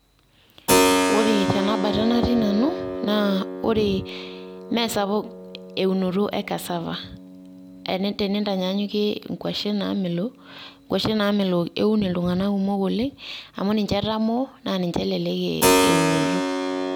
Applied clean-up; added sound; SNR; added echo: none; Keyboard (musical); 3 dB; none.